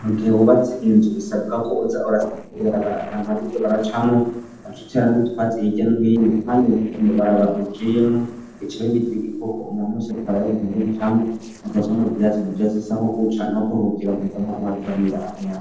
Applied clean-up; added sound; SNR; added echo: neural separator model SepFormer DNS4.